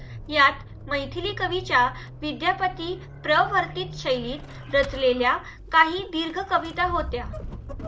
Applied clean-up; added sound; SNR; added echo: none; Squeak / Accelerating, revving, vroom / Vehicle; 13 dB; none.